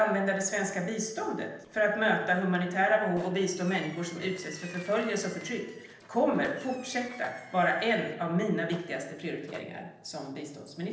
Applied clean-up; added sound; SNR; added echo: neural separator model SepFormer DNS4.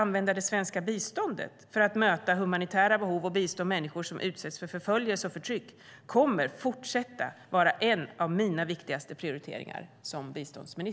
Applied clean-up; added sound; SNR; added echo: none; none; none; none.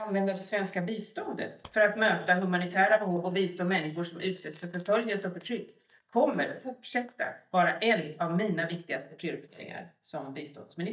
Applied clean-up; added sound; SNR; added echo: neural mask model DeepFilterNet 3.